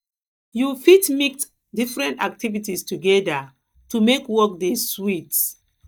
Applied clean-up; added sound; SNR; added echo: neural mask model DeepFilterNet 3.